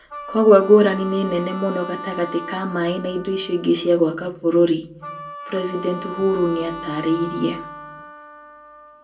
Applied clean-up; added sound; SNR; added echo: none; Wind instrument, woodwind instrument; 14 dB; reverberation time 0.2 s.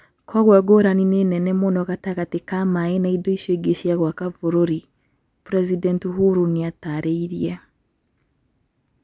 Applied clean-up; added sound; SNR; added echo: none; none; none; none.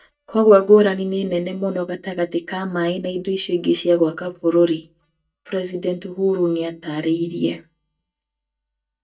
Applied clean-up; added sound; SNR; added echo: neural mask model DeepFilterNet 3.